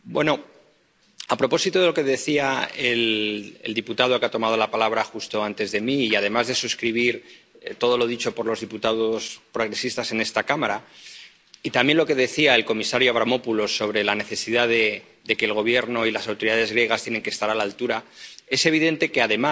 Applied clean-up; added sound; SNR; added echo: none; none; none; none.